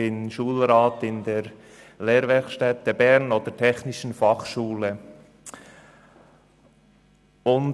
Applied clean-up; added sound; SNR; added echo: none; none; none; none.